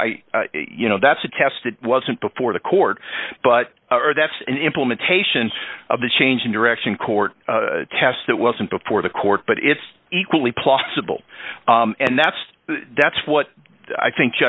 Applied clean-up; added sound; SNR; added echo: none; none; none; none.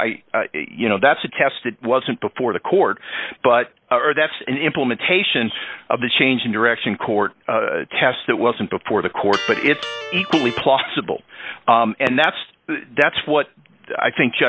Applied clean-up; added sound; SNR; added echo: none; Electric guitar; 11 dB; none.